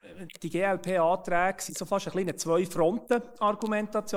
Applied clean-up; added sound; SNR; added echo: neural mask model Resemble Enhance denoiser.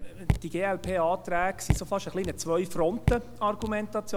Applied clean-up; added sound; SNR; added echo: none; Raindrop / Drip; 3 dB; none.